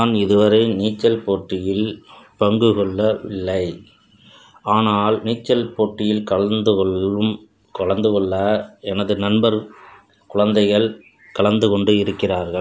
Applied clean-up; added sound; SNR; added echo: none; none; none; none.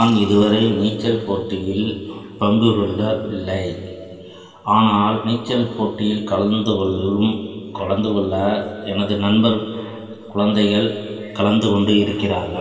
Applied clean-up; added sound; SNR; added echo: none; none; none; reverberation time 2.4 s.